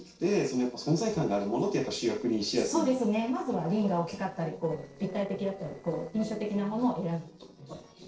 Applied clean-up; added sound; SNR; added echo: neural separator model SepFormer DNS4.